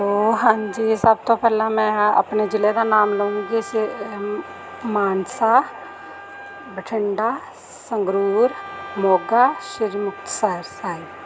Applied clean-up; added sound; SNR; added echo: none; Wind instrument, woodwind instrument; 18 dB; none.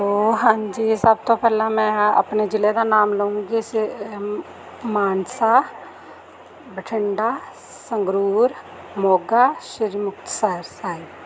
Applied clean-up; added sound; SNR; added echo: none; none; none; none.